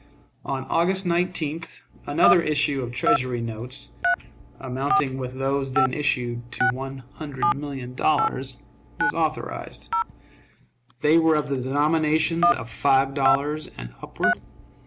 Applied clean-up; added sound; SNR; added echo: none; Telephone; 4 dB; none.